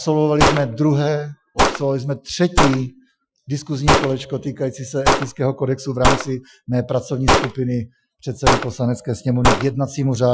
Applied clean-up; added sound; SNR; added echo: classical method Wiener filter.